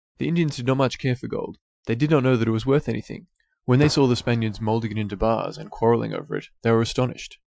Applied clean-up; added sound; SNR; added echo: classical method Wiener filter.